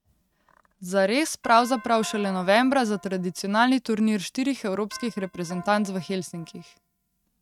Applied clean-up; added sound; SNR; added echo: neural mask model RNNoise.